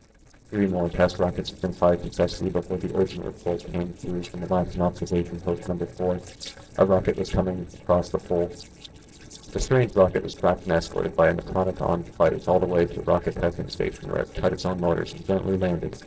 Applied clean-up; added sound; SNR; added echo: neural separator model SepFormer DNS4.